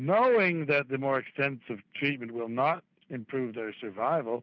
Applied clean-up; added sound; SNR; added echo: none; none; none; none.